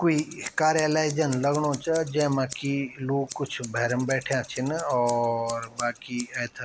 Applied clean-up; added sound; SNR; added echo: none; Scissors; 17 dB; none.